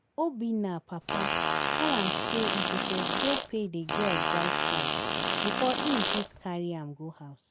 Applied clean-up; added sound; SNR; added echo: none; Fart; -4 dB; none.